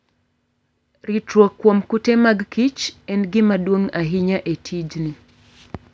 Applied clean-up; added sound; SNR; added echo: none; none; none; none.